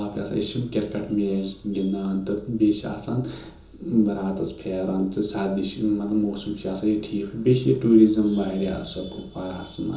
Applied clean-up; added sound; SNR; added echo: none; none; none; reverberation time 0.6 s.